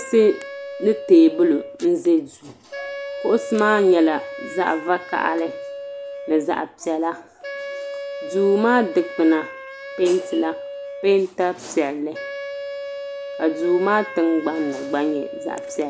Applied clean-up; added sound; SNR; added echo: none; Wind instrument, woodwind instrument; 12 dB; none.